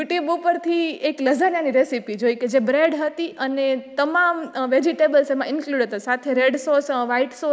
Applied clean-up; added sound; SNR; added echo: neural mask model Resemble Enhance denoiser.